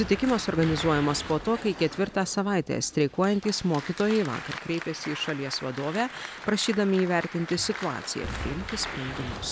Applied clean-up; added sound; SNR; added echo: none; Applause + Explosion; 11 dB; none.